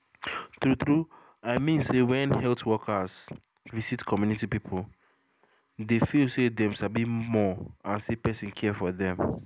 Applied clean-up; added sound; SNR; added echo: none; none; none; none.